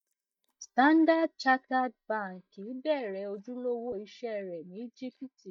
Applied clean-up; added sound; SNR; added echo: neural mask model DeepFilterNet 3.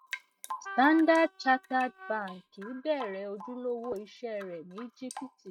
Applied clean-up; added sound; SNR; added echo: neural mask model RNNoise.